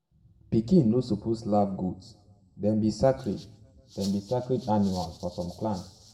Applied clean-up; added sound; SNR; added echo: none; none; none; reverberation time 0.8 s.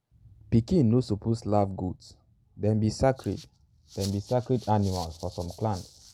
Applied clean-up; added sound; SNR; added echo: none; none; none; none.